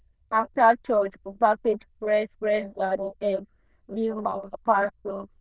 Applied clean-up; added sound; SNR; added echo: neural diffusion model UNIVERSE++.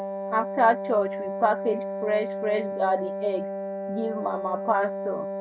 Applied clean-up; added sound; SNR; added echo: none; Wind instrument, woodwind instrument; 5 dB; none.